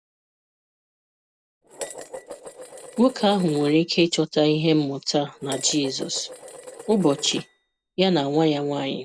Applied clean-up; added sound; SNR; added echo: none; Dishes, pots, and pans; 15 dB; none.